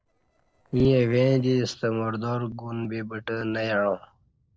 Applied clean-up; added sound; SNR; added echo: neural separator model SepFormer DNS4.